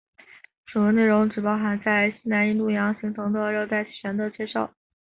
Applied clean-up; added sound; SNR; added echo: none; none; none; none.